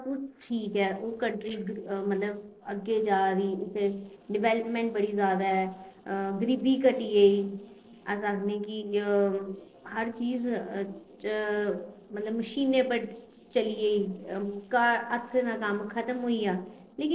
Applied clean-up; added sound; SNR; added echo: neural separator model SepFormer DNS4.